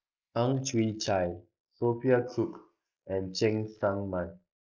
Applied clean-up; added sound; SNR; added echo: neural mask model Resemble Enhance denoiser.